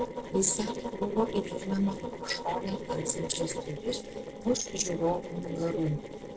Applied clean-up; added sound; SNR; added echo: neural separator model SepFormer DNS4.